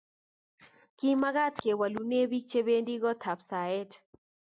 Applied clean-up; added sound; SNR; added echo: none; none; none; none.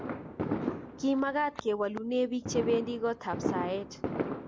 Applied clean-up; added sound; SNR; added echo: none; Fireworks; 4 dB; none.